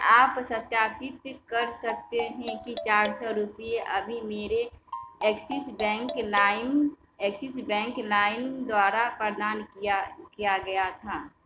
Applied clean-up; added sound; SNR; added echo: none; Marimba, xylophone; 11 dB; none.